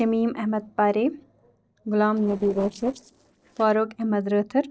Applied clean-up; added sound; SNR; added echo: neural separator model SepFormer DNS4.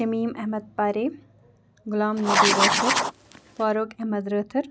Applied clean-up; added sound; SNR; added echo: none; Writing; -4 dB; none.